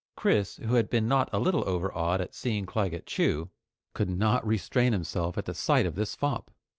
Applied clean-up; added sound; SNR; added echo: none; none; none; none.